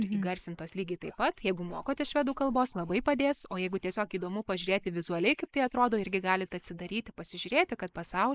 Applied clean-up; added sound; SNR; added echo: neural mask model Resemble Enhance denoiser.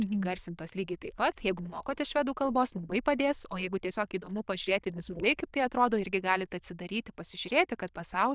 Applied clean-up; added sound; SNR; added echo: neural diffusion model UNIVERSE++.